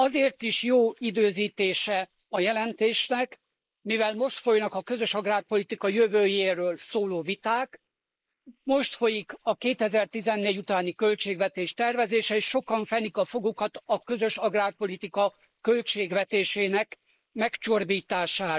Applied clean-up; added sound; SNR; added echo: neural mask model Resemble Enhance denoiser.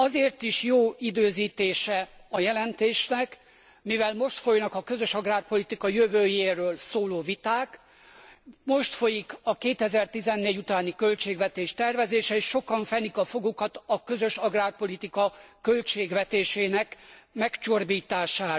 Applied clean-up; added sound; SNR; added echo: none; none; none; none.